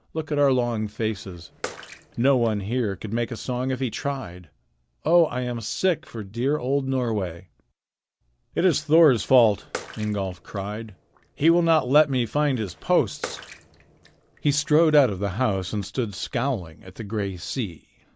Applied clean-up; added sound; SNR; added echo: none; Bathtub (filling or washing) / Water / Splash, splatter; 19 dB; none.